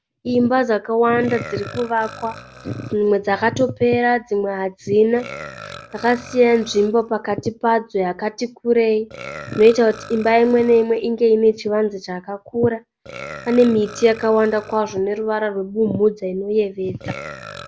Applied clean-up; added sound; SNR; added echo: none; Burping, eructation; 20 dB; none.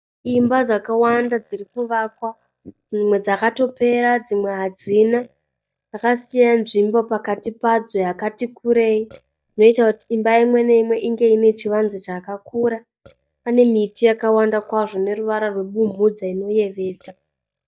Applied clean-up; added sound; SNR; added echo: neural mask model DeepFilterNet 3.